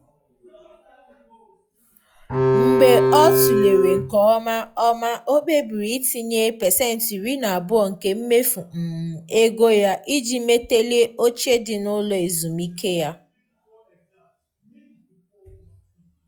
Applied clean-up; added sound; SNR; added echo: classical method log-MMSE.